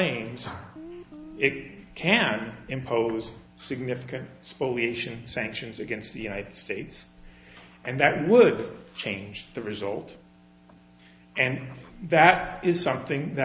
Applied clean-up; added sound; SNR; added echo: none; Guitar; 16 dB; none.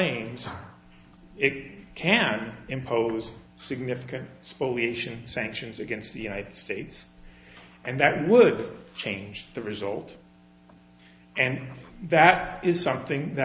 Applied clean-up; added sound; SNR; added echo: none; none; none; none.